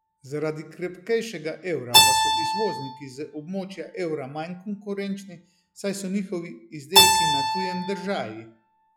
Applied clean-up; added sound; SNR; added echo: classical method log-MMSE.